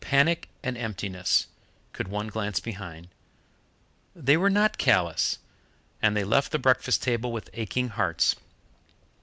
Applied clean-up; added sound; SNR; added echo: none; none; none; none.